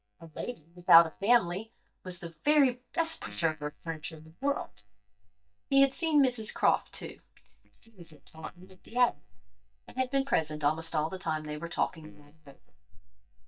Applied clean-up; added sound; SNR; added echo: neural mask model DeepFilterNet 3.